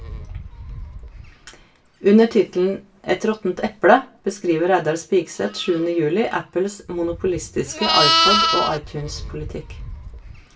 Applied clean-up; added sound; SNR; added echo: none; Livestock, farm animals, working animals; 5 dB; reverberation time 0.2 s.